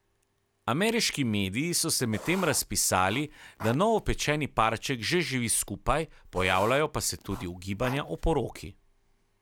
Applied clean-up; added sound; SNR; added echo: none; Writing; 16 dB; none.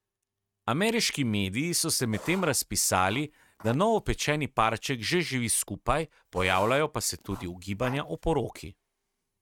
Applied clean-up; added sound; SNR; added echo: neural mask model RNNoise.